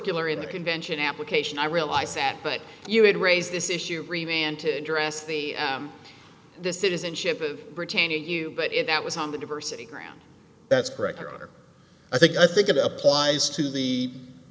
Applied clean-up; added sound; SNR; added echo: none; none; none; none.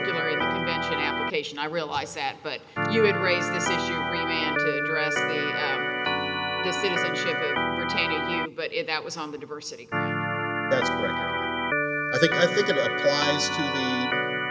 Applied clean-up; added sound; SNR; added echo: none; Organ; -2 dB; none.